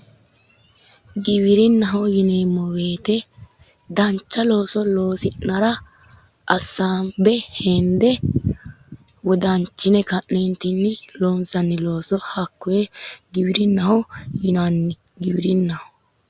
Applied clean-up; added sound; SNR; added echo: none; none; none; none.